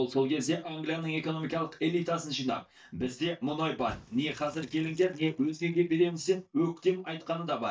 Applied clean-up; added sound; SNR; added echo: neural mask model DeepFilterNet 3.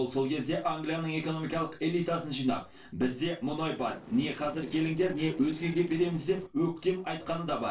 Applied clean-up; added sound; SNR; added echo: neural separator model SepFormer DNS4.